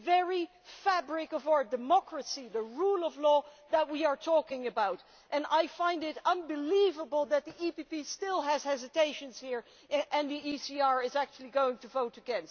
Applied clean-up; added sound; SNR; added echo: none; none; none; none.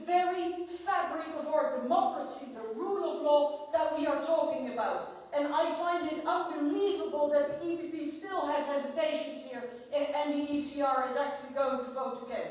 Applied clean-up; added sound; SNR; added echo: none; none; none; reverberation time 1.2 s.